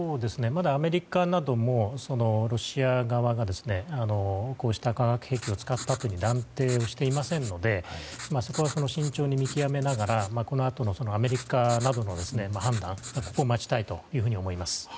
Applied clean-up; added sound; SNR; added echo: none; Writing; 14 dB; none.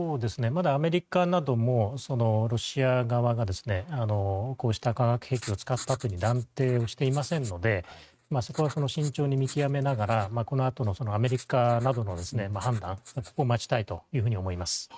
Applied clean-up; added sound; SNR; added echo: neural mask model RNNoise.